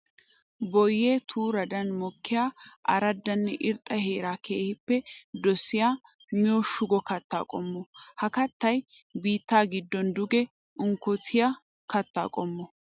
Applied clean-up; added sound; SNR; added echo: none; none; none; none.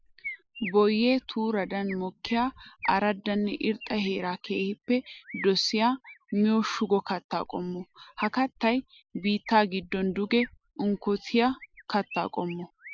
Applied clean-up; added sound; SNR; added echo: neural mask model Resemble Enhance denoiser.